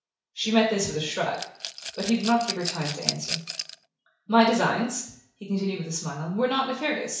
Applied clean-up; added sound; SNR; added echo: none; Rattle / Glass; 7 dB; reverberation time 0.6 s.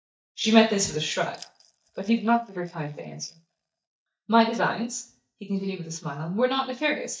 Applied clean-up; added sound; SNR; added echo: neural mask model DeepFilterNet 3.